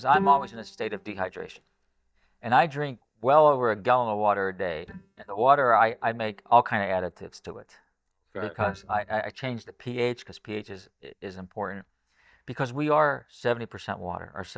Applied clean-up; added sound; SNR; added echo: neural mask model DeepFilterNet 3.